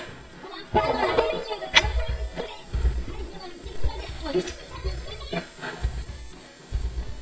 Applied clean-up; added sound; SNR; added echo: neural mask model DeepFilterNet 3.